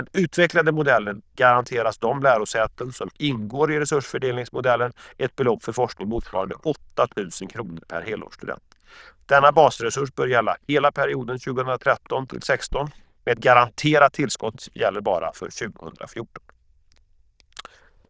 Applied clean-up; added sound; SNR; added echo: neural diffusion model UNIVERSE++.